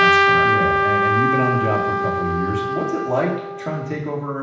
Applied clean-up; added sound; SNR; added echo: none; Trumpet; -5 dB; reverberation time 0.9 s.